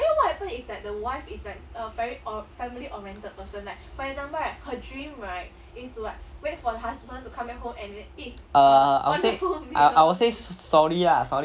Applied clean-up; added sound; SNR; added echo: none; none; none; none.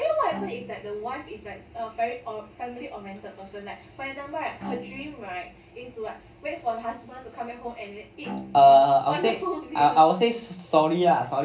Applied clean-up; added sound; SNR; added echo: none; Bowed string instrument; 19 dB; reverberation time 0.3 s.